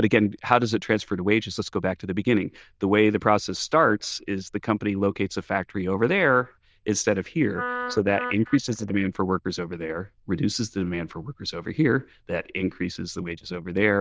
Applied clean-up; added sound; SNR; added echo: neural diffusion model UNIVERSE++.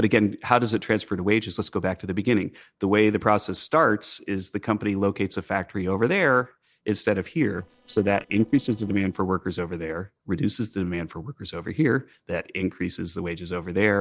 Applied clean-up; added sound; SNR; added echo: neural separator model SepFormer DNS4.